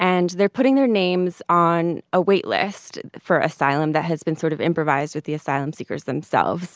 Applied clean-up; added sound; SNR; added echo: none; none; none; none.